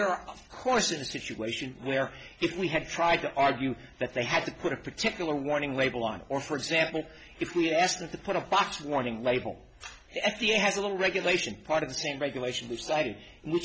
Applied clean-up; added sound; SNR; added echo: none; none; none; none.